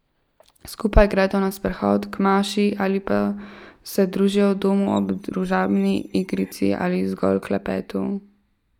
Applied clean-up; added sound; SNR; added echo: neural mask model DeepFilterNet 3.